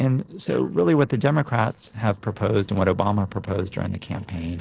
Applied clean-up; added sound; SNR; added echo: neural separator model SepFormer DNS4.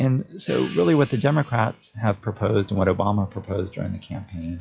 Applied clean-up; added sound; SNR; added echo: classical method log-MMSE.